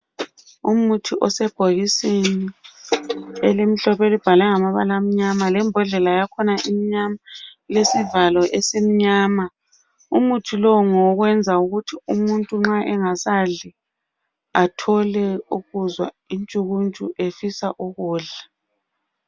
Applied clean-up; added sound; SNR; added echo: none; none; none; none.